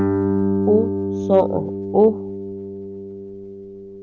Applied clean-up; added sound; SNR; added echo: none; Guitar; 1 dB; none.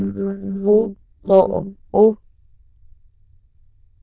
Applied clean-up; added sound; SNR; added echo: neural diffusion model UNIVERSE++.